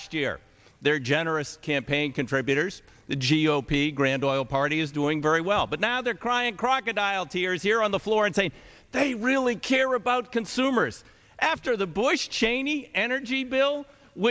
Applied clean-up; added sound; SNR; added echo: none; none; none; none.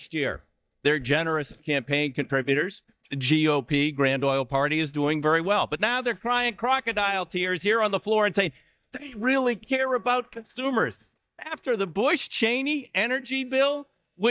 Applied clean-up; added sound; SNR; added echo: neural mask model DeepFilterNet 3.